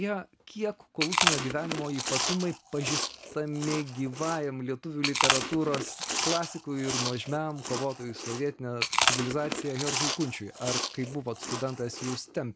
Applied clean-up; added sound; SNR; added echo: none; Chewing, mastication; -1 dB; none.